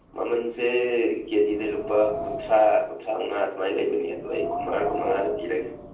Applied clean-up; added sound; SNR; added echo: none; Wind; 11 dB; reverberation time 0.6 s.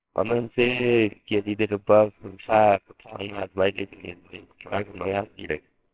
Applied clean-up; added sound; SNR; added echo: neural separator model SepFormer WHAMR!.